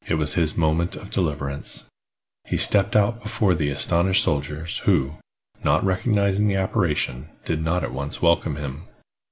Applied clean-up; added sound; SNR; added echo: none; none; none; none.